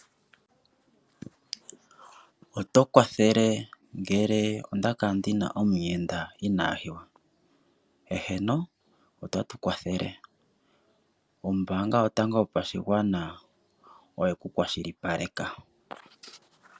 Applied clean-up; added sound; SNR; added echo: none; none; none; none.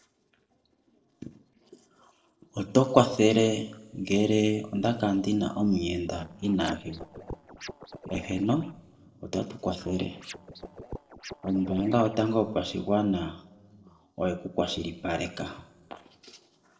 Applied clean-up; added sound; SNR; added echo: neural separator model SepFormer DNS4.